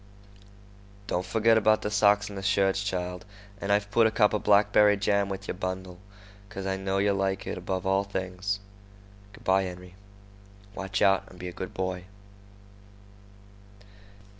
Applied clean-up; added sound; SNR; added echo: none; none; none; none.